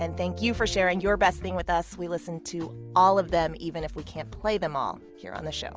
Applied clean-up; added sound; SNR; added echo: none; none; none; none.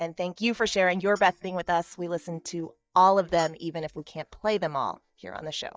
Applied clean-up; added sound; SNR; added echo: neural mask model DeepFilterNet 3.